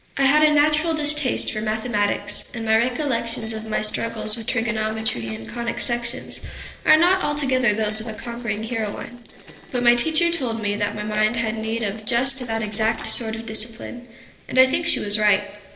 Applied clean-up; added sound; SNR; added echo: neural separator model SepFormer DNS4.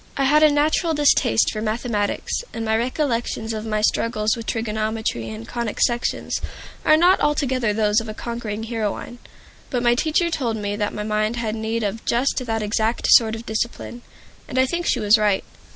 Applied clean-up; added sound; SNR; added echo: none; none; none; none.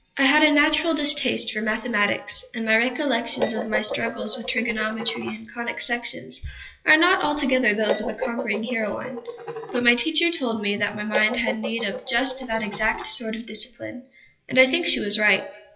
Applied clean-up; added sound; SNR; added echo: classical method WPE with log-MMSE.